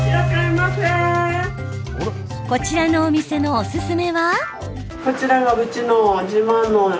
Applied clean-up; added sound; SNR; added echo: none; Keyboard (musical); 9 dB; none.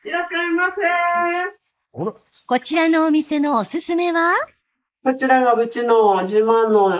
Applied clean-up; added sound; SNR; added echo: neural mask model Resemble Enhance denoiser.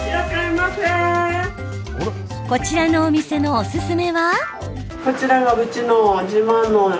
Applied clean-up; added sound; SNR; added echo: none; none; none; none.